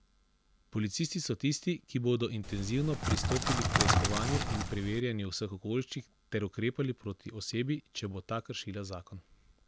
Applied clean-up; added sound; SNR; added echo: none; Crackle; -5 dB; none.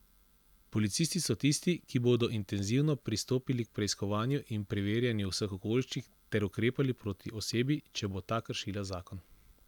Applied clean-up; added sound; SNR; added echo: none; none; none; none.